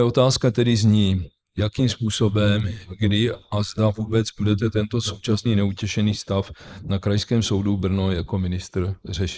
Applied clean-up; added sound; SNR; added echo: neural mask model Resemble Enhance denoiser.